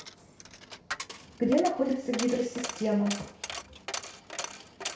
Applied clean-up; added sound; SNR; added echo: none; Coin (dropping); 9 dB; reverberation time 0.6 s.